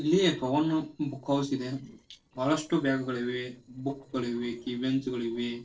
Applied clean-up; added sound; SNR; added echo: neural separator model SepFormer DNS4.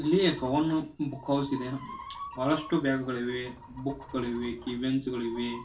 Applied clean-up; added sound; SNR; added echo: none; Chicken, rooster; 16 dB; reverberation time 0.3 s.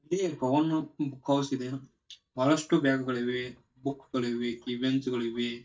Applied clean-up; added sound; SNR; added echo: neural mask model DeepFilterNet 3.